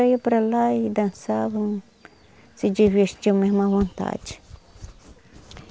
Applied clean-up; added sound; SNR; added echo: none; none; none; none.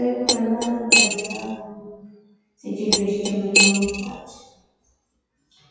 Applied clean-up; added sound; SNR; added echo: classical method WPE with log-MMSE.